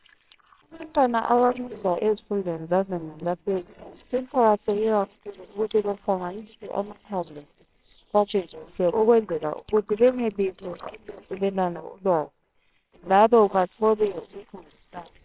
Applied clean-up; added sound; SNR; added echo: neural separator model SepFormer WHAMR!.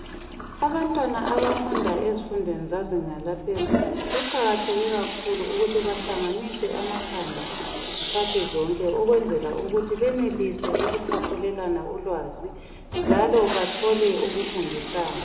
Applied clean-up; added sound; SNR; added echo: none; Toilet flush; 5 dB; reverberation time 2.0 s.